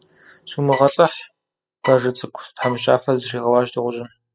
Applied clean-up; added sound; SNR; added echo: classical method spectral subtraction.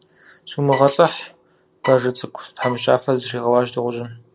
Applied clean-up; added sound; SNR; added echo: none; Bowed string instrument; 13 dB; none.